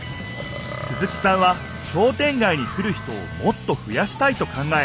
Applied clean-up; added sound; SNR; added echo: none; Burping, eructation + Bowed string instrument; 16 dB; none.